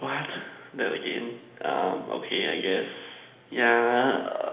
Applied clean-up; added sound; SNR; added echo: none; none; none; reverberation time 1.0 s.